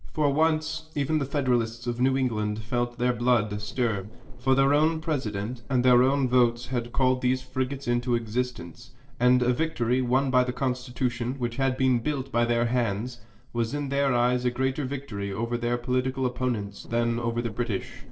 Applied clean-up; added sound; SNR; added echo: neural separator model SepFormer DNS4.